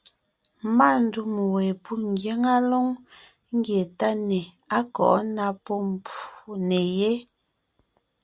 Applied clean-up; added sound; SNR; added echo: none; none; none; none.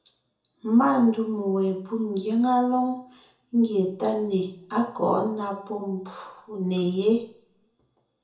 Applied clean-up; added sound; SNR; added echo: none; none; none; reverberation time 0.6 s.